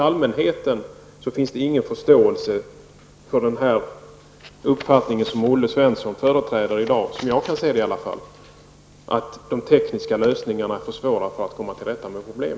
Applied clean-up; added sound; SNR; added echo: none; none; none; none.